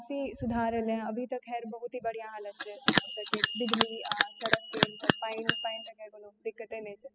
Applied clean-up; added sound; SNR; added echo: classical method spectral subtraction.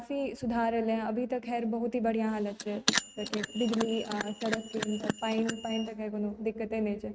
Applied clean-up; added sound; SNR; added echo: neural mask model RNNoise.